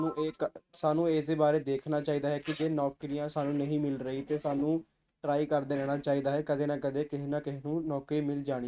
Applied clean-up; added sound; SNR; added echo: neural mask model RNNoise.